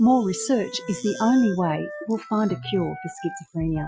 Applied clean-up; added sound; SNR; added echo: classical method Wiener filter.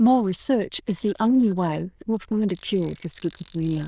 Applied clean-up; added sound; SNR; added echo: neural diffusion model UNIVERSE++.